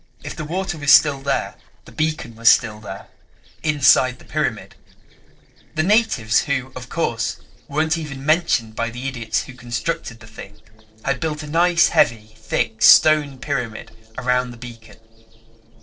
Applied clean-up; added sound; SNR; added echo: neural separator model SepFormer DNS4.